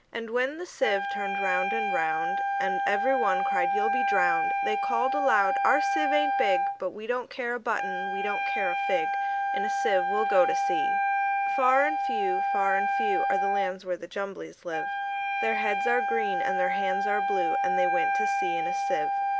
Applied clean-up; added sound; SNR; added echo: none; Wind instrument, woodwind instrument; -3 dB; none.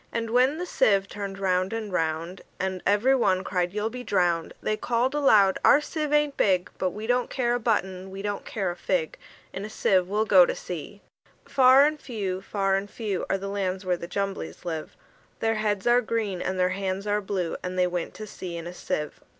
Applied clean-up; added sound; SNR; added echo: none; none; none; none.